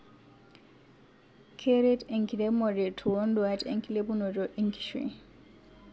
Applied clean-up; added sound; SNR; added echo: none; none; none; none.